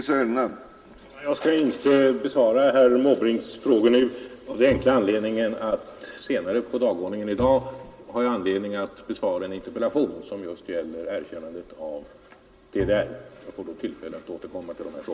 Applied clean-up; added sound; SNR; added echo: none; Bowed string instrument; 16 dB; reverberation time 1.5 s.